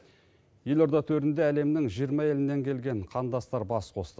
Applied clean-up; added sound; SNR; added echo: none; none; none; none.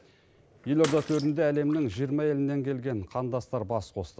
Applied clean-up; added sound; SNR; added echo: none; Bathtub (filling or washing) / Water / Splash, splatter; 15 dB; none.